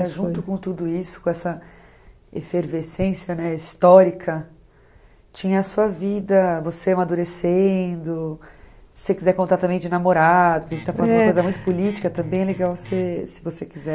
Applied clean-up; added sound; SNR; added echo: none; Guitar; 16 dB; none.